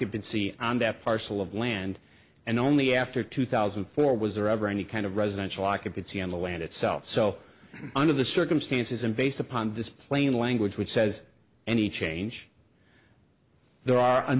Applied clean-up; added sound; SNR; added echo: none; none; none; none.